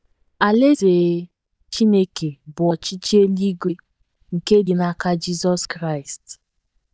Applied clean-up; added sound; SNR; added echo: neural mask model DeepFilterNet 3.